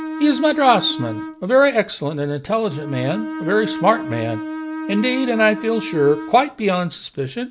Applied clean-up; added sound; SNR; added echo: none; Bowed string instrument; 10 dB; none.